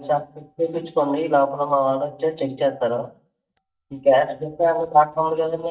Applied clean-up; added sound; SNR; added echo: neural mask model DeepFilterNet 3.